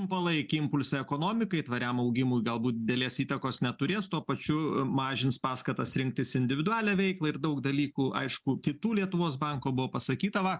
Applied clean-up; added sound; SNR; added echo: none; none; none; none.